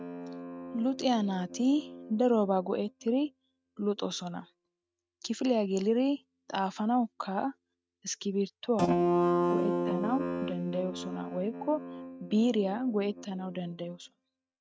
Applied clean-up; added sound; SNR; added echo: neural mask model RNNoise.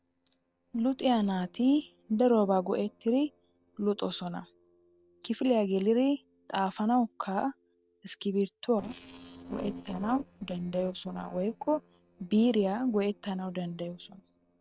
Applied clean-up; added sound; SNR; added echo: neural separator model SepFormer DNS4.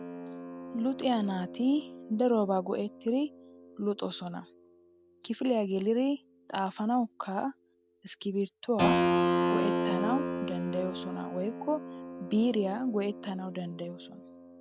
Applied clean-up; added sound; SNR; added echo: none; Keyboard (musical); 3 dB; none.